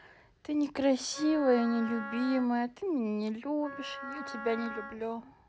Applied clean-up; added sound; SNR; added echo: none; Wind instrument, woodwind instrument; 11 dB; none.